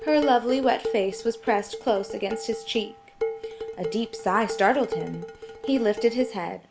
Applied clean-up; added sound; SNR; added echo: none; Dishes, pots, and pans; 9 dB; none.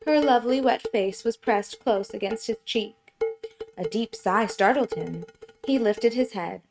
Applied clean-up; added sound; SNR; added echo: neural mask model RNNoise.